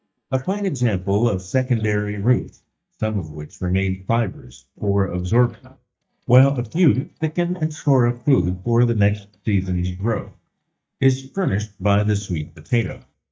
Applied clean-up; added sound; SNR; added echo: neural mask model DeepFilterNet 3.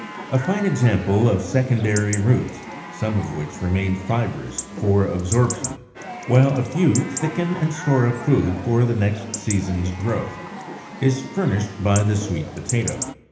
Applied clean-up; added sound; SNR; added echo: none; Chatter / Chirp, tweet / Livestock, farm animals, working animals; 11 dB; reverberation time 1.0 s.